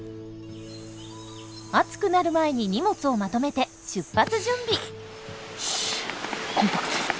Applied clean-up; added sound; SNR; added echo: none; none; none; none.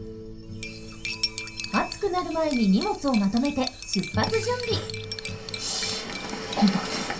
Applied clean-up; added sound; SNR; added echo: none; Cutlery, silverware; 10 dB; reverberation time 0.2 s.